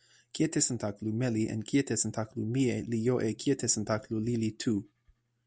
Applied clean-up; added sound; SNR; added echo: none; none; none; none.